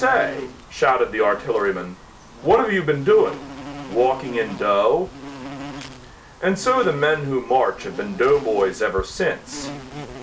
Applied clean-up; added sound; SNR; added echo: none; Insect; 15 dB; none.